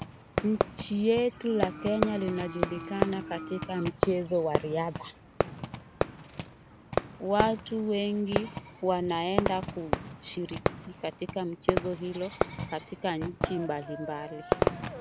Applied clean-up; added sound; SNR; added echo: none; Fireworks; 2 dB; none.